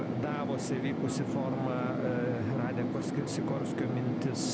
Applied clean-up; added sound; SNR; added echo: none; Fixed-wing aircraft, airplane; -2 dB; none.